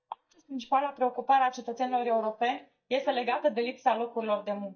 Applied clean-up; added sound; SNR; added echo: neural mask model DeepFilterNet 3.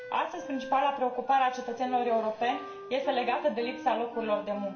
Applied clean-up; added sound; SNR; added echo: none; Wind instrument, woodwind instrument; 14 dB; reverberation time 0.4 s.